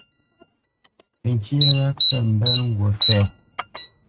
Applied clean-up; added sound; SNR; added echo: neural mask model RNNoise.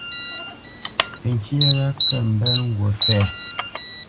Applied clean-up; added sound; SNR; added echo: none; Alarm; 2 dB; none.